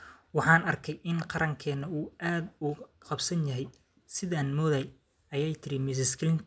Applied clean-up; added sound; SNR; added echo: none; none; none; none.